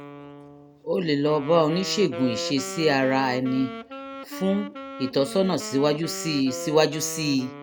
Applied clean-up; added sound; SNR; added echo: none; Wind instrument, woodwind instrument; 12 dB; none.